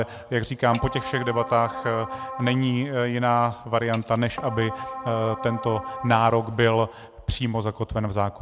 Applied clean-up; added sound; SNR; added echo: none; Keyboard (musical) + Bicycle bell; 7 dB; none.